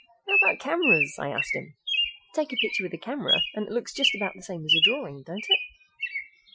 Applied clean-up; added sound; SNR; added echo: classical method Wiener filter.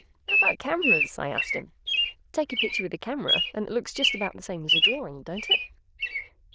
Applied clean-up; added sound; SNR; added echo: neural diffusion model UNIVERSE++.